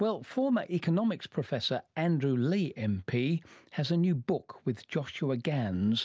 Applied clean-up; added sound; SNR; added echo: none; none; none; none.